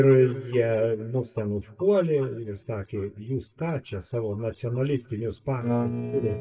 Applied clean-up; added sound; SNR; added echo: neural mask model DeepFilterNet 3.